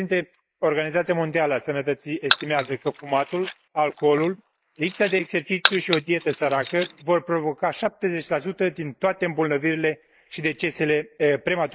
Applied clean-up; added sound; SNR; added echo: neural mask model Resemble Enhance denoiser.